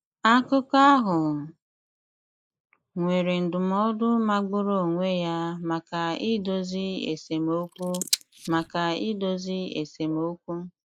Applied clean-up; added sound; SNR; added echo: neural mask model Resemble Enhance denoiser.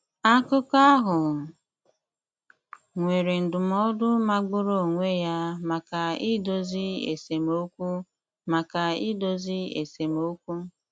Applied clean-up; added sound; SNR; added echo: none; none; none; none.